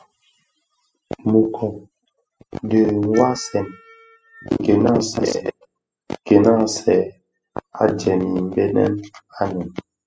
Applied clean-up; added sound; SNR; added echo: classical method spectral subtraction.